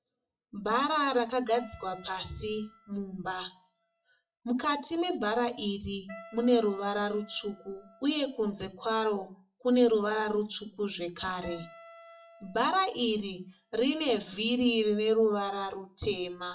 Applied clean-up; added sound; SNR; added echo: classical method WPE with log-MMSE.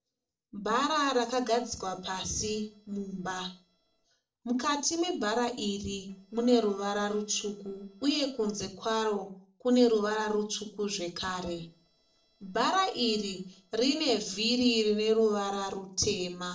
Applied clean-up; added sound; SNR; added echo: neural separator model SepFormer DNS4.